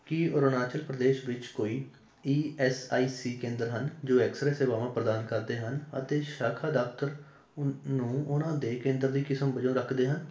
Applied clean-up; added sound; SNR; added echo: none; none; none; reverberation time 0.4 s.